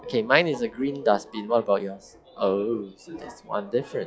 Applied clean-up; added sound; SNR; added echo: classical method log-MMSE.